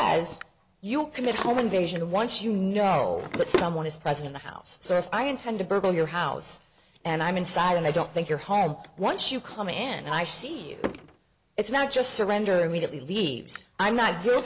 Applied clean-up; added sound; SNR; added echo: none; Drawer open or close; 13 dB; none.